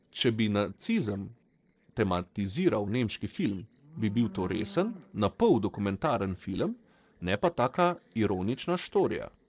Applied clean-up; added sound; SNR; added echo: neural separator model SepFormer DNS4.